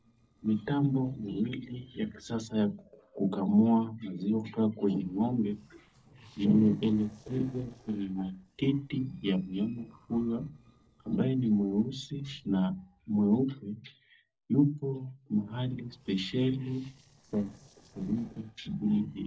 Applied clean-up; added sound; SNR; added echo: neural separator model SepFormer DNS4.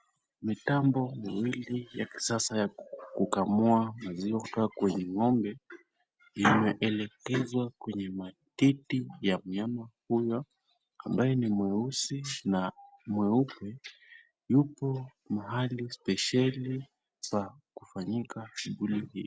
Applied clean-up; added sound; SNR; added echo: none; none; none; none.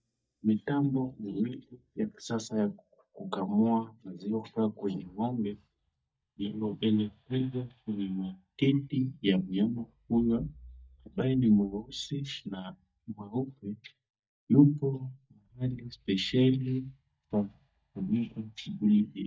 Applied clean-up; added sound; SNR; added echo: neural mask model DeepFilterNet 3.